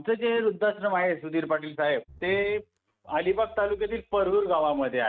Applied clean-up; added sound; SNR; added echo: neural mask model RNNoise.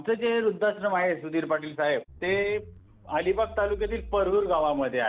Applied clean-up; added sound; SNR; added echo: none; Zipper (clothing); 16 dB; none.